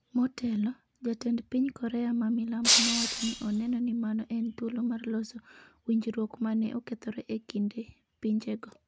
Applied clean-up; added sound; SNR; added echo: none; Shatter; -4 dB; none.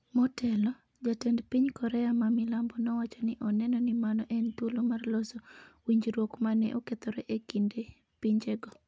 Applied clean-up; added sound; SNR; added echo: none; none; none; none.